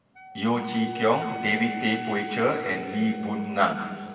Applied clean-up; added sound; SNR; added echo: none; Wind instrument, woodwind instrument; 11 dB; reverberation time 2.4 s.